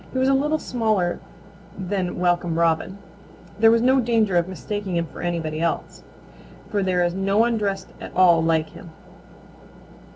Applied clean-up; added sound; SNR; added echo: none; none; none; none.